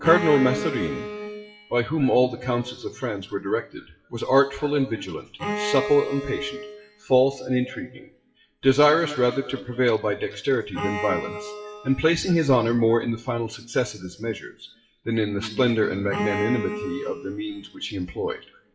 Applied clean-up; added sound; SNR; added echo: classical method WPE with log-MMSE.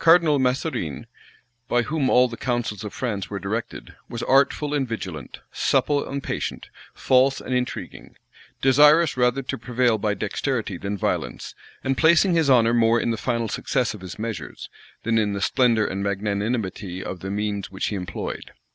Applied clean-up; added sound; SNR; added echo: none; none; none; none.